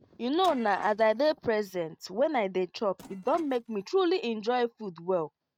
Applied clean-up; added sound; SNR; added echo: neural mask model RNNoise.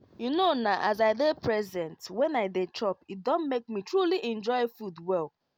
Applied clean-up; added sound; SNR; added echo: none; none; none; none.